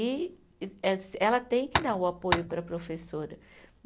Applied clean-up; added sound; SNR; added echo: none; Tap; 0 dB; none.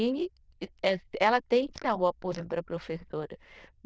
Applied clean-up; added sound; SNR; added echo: neural diffusion model UNIVERSE++.